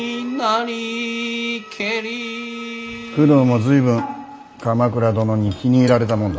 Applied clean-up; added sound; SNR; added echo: none; none; none; none.